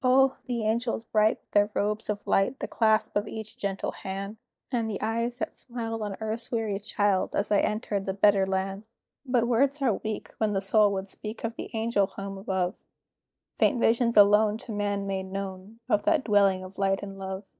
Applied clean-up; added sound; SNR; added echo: neural mask model DeepFilterNet 3.